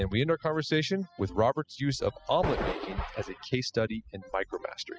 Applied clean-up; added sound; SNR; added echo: classical method spectral subtraction.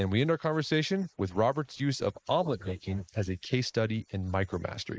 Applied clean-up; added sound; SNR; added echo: neural mask model Resemble Enhance denoiser.